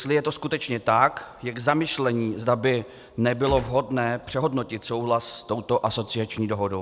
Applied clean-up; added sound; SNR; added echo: none; Gunshot, gunfire; 9 dB; none.